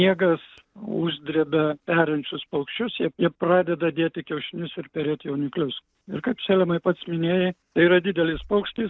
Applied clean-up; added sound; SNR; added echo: none; none; none; none.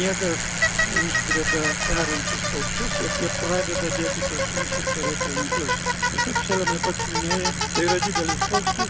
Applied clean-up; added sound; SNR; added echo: none; Bicycle; -5 dB; none.